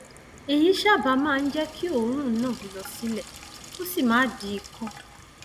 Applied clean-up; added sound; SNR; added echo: none; Sink (filling or washing) / Water tap, faucet; 17 dB; none.